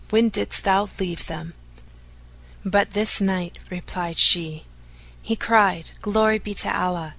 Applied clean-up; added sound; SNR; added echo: none; none; none; none.